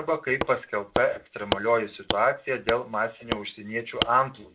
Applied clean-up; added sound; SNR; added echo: none; Wood; 7 dB; reverberation time 0.2 s.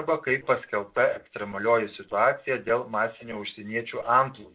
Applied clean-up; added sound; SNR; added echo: neural separator model SepFormer DNS4.